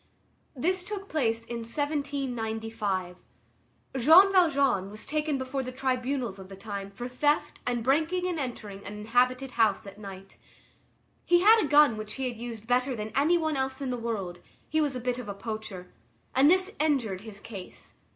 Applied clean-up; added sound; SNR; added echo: none; none; none; none.